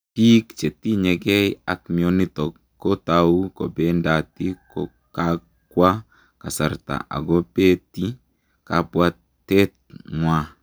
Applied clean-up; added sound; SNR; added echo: none; none; none; none.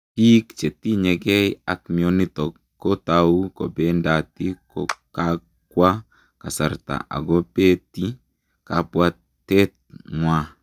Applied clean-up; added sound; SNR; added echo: neural mask model DeepFilterNet 3.